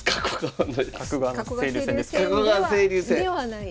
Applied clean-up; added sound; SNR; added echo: none; none; none; none.